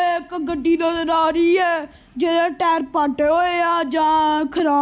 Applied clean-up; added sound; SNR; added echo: none; none; none; none.